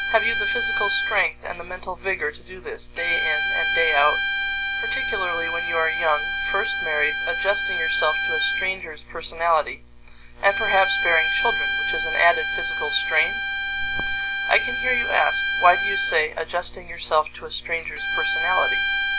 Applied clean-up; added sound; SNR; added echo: none; Bowed string instrument; 0 dB; none.